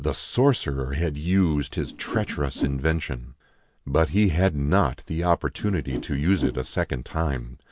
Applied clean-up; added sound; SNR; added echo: none; Whoosh, swoosh, swish; 10 dB; none.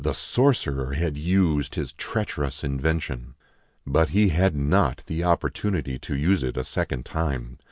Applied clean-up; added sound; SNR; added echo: none; none; none; none.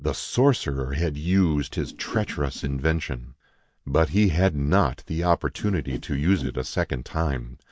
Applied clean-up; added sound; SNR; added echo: neural mask model DeepFilterNet 3.